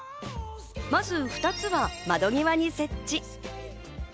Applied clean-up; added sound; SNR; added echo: none; none; none; none.